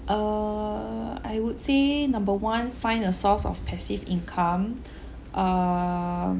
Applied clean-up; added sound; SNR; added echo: none; none; none; none.